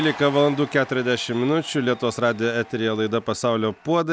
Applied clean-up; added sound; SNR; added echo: none; none; none; none.